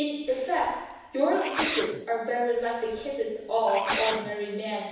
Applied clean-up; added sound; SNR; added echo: none; Sneeze; 8 dB; reverberation time 1.1 s.